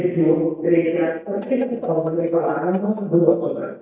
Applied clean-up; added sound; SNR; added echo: neural mask model DeepFilterNet 3.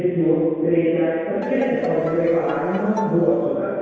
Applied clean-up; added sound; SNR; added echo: none; Bowed string instrument; 15 dB; reverberation time 2.0 s.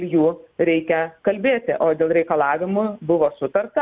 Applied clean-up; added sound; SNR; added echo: none; none; none; none.